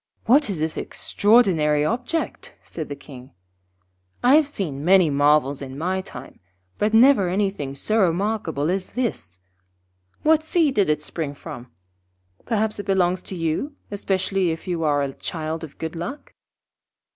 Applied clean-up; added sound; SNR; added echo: none; none; none; none.